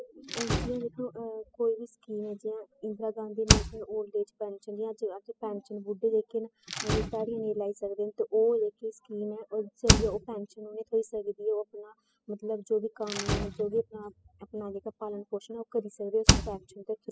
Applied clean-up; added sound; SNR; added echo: classical method spectral subtraction.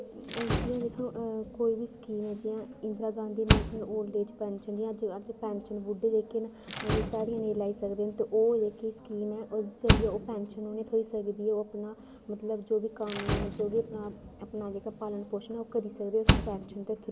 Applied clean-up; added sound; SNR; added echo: none; Slam; 1 dB; none.